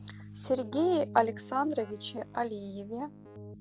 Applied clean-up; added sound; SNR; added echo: none; Keyboard (musical); 15 dB; none.